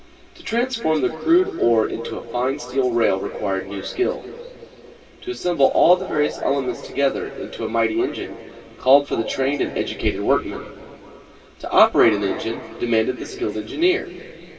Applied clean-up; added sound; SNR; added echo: none; none; none; reverberation time 3.0 s.